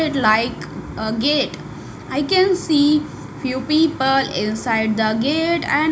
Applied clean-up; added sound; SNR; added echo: none; none; none; reverberation time 0.4 s.